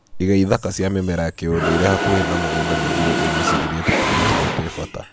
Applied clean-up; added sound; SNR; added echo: none; Mechanisms; 1 dB; none.